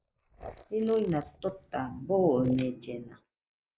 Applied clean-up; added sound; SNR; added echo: neural mask model Resemble Enhance denoiser.